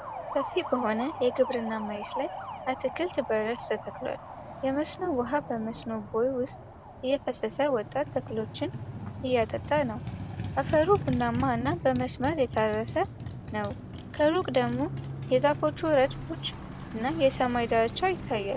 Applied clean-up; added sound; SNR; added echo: none; Motorcycle; 9 dB; none.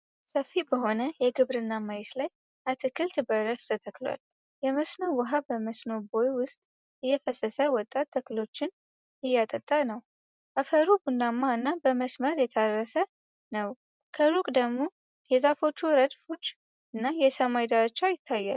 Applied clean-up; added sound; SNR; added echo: none; none; none; none.